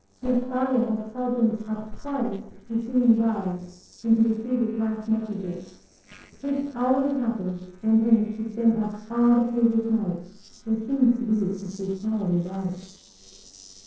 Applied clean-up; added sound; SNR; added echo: neural separator model SepFormer DNS4.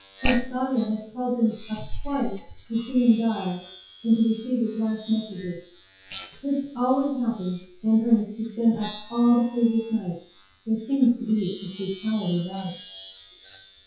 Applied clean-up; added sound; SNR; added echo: classical method WPE with log-MMSE.